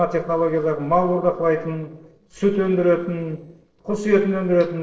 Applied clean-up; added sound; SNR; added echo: neural separator model SepFormer DNS4.